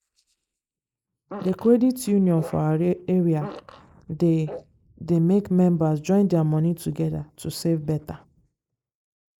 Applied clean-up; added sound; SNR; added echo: neural mask model Resemble Enhance denoiser.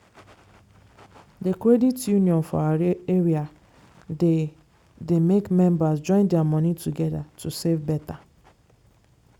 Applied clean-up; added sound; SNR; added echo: none; none; none; none.